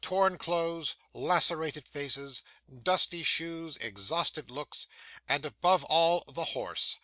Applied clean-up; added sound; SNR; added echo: none; none; none; none.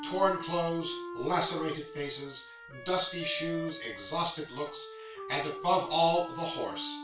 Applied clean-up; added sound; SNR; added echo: none; Wind instrument, woodwind instrument; 10 dB; reverberation time 0.3 s.